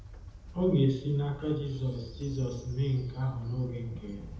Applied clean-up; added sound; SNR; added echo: none; Train; 14 dB; reverberation time 1.0 s.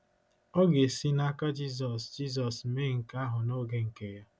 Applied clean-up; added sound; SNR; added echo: none; none; none; none.